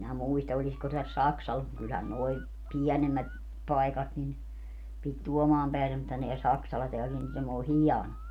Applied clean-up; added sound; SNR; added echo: none; none; none; none.